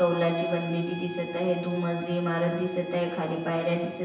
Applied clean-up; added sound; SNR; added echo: none; Bowed string instrument; 16 dB; reverberation time 1.0 s.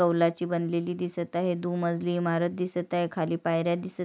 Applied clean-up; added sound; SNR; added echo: none; none; none; none.